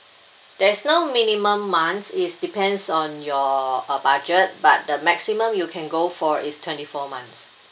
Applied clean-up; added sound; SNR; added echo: none; none; none; none.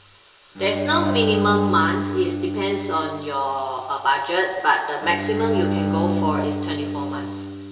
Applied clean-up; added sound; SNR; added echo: none; Bowed string instrument; 3 dB; reverberation time 1.4 s.